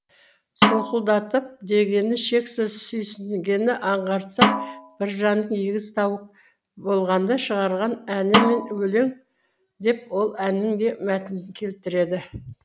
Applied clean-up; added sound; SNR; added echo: none; Snare drum; 0 dB; none.